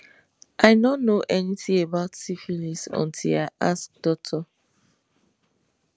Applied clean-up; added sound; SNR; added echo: none; none; none; none.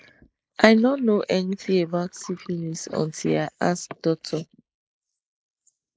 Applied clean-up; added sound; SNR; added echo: neural mask model Resemble Enhance denoiser.